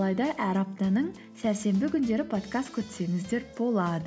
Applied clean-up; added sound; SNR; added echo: none; none; none; none.